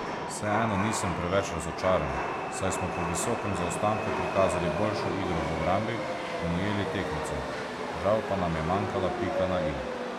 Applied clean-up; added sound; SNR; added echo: none; Chatter / Subway, metro, underground; 1 dB; none.